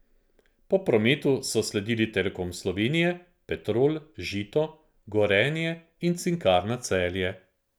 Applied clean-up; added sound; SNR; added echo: none; none; none; none.